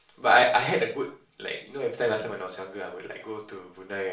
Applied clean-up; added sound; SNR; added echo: none; none; none; reverberation time 0.4 s.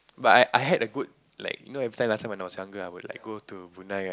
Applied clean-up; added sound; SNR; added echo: none; none; none; none.